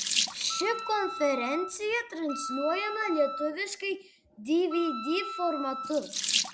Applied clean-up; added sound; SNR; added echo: none; Sink (filling or washing) / Water tap, faucet + Wind instrument, woodwind instrument; 4 dB; none.